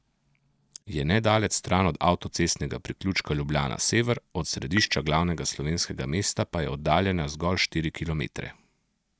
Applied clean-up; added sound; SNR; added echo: neural mask model DeepFilterNet 3.